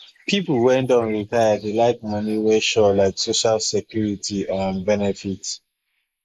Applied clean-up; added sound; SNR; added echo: neural mask model Resemble Enhance denoiser.